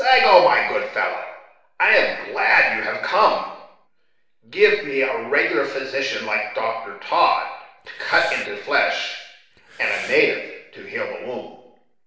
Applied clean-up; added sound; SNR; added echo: neural separator model SepFormer DNS4.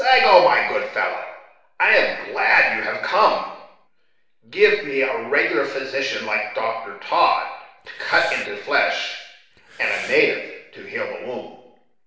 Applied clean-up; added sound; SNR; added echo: none; Breathing; 20 dB; reverberation time 0.8 s.